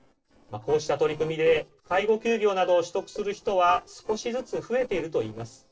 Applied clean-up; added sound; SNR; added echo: neural separator model SepFormer DNS4.